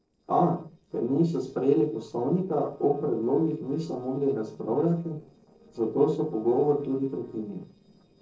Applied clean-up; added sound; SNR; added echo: neural separator model SepFormer DNS4.